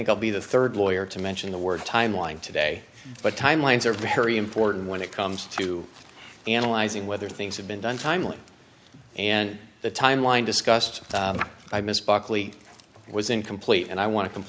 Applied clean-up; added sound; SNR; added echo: none; none; none; none.